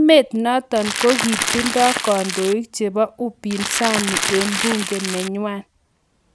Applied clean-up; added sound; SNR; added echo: none; Crackle; 3 dB; none.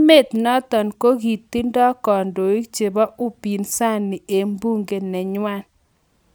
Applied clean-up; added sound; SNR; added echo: none; none; none; none.